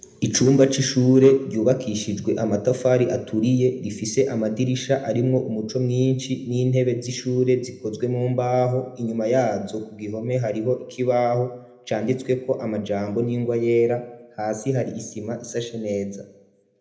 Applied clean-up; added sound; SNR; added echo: none; none; none; reverberation time 0.7 s.